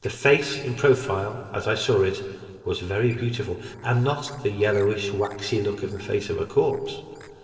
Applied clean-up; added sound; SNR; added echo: neural separator model SepFormer DNS4.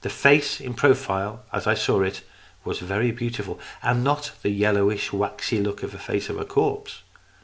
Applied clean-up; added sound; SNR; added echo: none; none; none; none.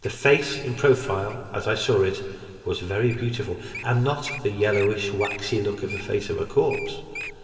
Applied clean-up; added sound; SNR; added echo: none; Wild animals; 15 dB; reverberation time 2.7 s.